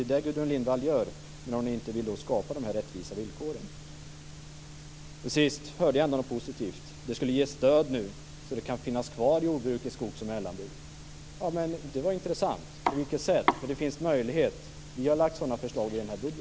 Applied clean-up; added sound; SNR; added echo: none; none; none; none.